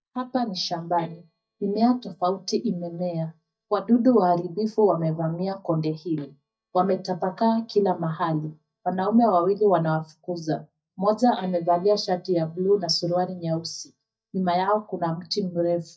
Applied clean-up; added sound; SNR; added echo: neural mask model DeepFilterNet 3.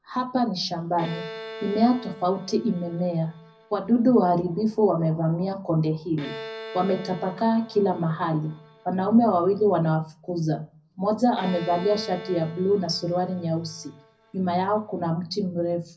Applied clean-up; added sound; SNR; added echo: none; Bowed string instrument; 18 dB; reverberation time 0.4 s.